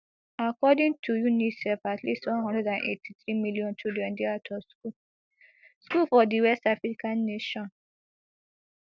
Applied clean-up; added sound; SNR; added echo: none; none; none; none.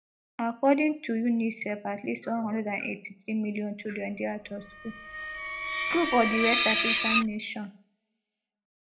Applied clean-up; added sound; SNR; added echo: none; Screech; -2 dB; reverberation time 0.2 s.